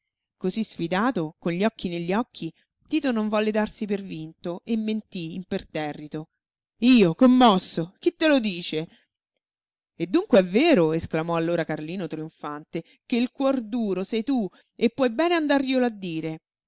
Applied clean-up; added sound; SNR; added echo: none; none; none; none.